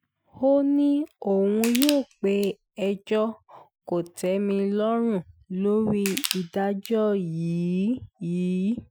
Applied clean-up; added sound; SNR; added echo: classical method Wiener filter.